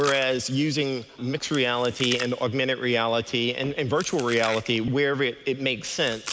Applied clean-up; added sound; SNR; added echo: none; Chewing, mastication; 15 dB; none.